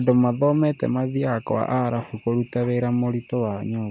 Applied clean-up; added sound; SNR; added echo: none; none; none; none.